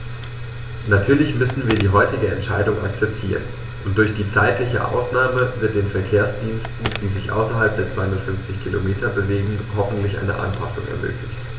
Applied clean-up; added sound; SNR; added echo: none; Telephone; 19 dB; reverberation time 0.2 s.